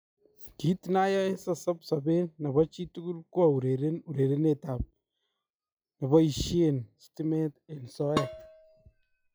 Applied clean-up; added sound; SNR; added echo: classical method log-MMSE.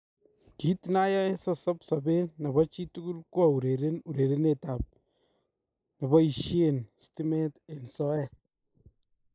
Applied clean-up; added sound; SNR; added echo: neural mask model Resemble Enhance denoiser.